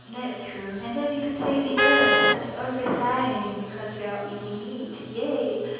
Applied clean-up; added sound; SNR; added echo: none; Vehicle horn, car horn, honking; -1 dB; reverberation time 1.2 s.